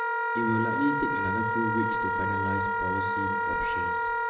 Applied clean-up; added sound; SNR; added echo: none; Wind instrument, woodwind instrument; -4 dB; reverberation time 0.9 s.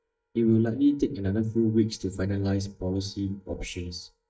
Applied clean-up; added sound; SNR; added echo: neural mask model DeepFilterNet 3.